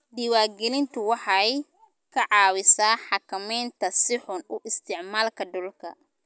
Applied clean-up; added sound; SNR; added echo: none; none; none; none.